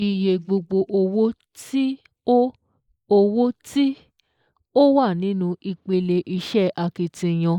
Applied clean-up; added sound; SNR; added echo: neural mask model Resemble Enhance denoiser.